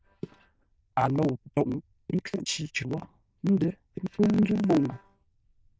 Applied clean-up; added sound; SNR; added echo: neural diffusion model UNIVERSE++.